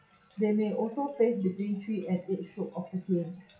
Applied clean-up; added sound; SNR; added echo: classical method WPE with log-MMSE.